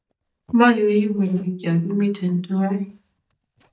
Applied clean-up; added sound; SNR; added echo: neural mask model DeepFilterNet 3.